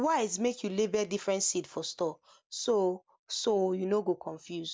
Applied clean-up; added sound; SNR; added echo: none; none; none; none.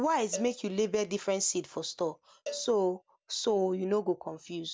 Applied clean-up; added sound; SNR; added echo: none; Cowbell; 17 dB; none.